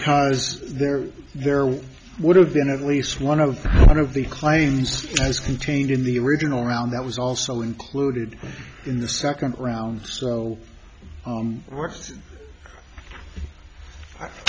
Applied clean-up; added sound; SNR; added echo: none; none; none; none.